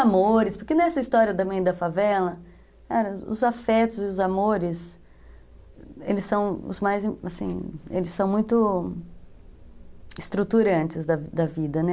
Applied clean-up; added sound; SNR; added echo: none; none; none; none.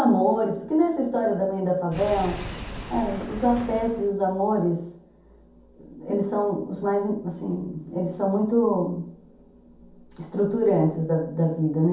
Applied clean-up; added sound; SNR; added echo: none; Engine / Car; 10 dB; reverberation time 0.6 s.